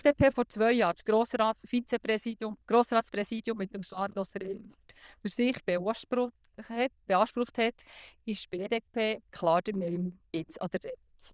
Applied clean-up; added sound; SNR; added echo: neural diffusion model UNIVERSE++.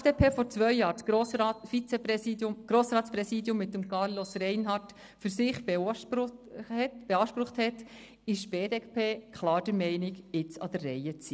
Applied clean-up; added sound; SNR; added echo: neural separator model SepFormer DNS4.